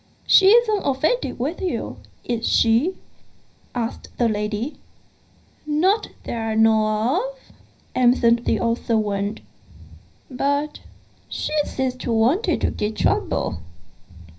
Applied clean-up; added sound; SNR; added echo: none; none; none; reverberation time 0.5 s.